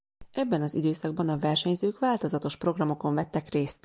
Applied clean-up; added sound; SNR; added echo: none; none; none; none.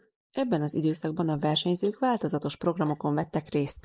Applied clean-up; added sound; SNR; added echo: neural mask model Resemble Enhance denoiser.